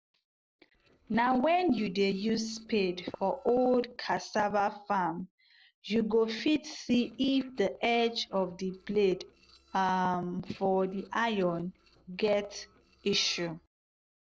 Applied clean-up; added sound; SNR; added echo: neural separator model SepFormer DNS4.